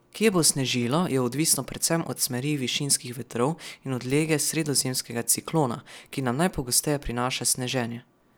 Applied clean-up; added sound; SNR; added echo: none; none; none; none.